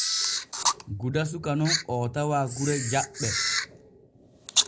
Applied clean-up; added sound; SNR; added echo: none; Camera; 0 dB; none.